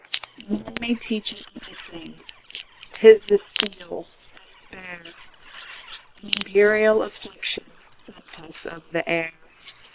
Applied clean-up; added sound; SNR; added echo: neural separator model SepFormer WHAM!.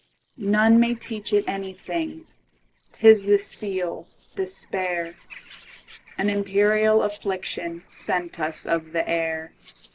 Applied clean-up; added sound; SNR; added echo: neural separator model SepFormer DNS4.